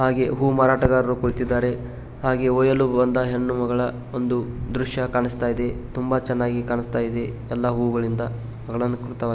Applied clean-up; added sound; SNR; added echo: none; none; none; none.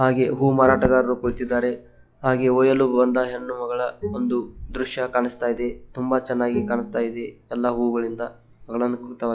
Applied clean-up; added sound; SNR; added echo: classical method log-MMSE.